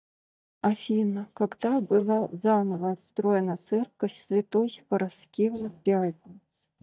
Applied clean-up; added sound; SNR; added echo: neural mask model DeepFilterNet 3.